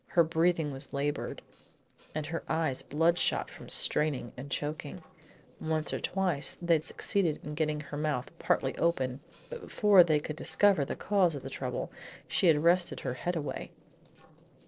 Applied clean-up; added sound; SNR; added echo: neural separator model SepFormer DNS4.